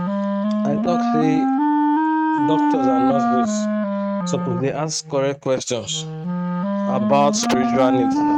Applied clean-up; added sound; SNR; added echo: neural mask model RNNoise.